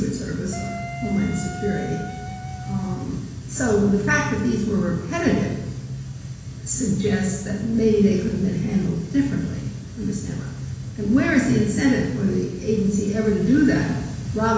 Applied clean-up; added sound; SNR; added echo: none; Wind instrument, woodwind instrument; 14 dB; reverberation time 1.1 s.